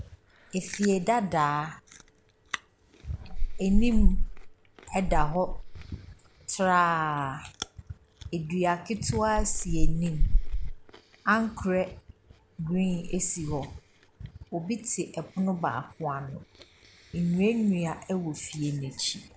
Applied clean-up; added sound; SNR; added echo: none; Chewing, mastication; 1 dB; none.